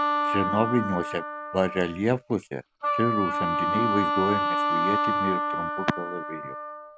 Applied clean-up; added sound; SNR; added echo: none; Wind instrument, woodwind instrument; -1 dB; none.